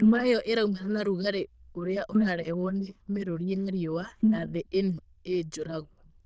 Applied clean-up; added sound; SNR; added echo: neural diffusion model UNIVERSE++.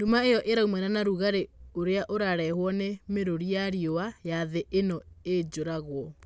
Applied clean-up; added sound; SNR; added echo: none; none; none; none.